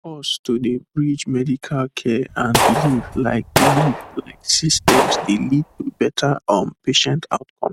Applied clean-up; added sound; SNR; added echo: none; Gunshot, gunfire; 1 dB; none.